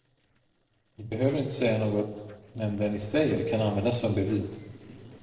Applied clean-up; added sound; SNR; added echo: neural separator model SepFormer DNS4.